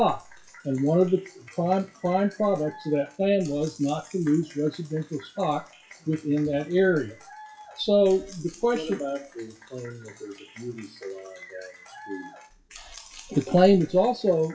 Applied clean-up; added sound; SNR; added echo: classical method WPE with log-MMSE.